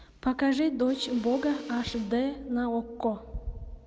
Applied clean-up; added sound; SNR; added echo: none; Mechanisms; 20 dB; none.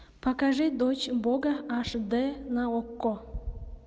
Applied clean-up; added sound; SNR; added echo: none; none; none; none.